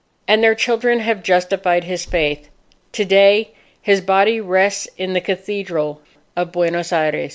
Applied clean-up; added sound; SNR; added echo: none; none; none; none.